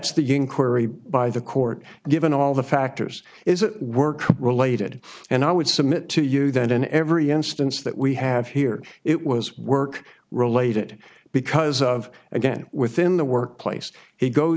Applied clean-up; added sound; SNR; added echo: none; none; none; none.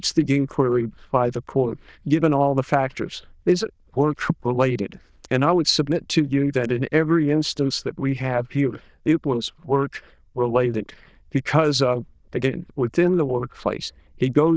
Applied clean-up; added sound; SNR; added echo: neural diffusion model UNIVERSE++.